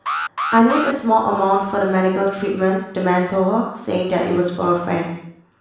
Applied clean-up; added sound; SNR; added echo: none; Alarm; 7 dB; reverberation time 0.7 s.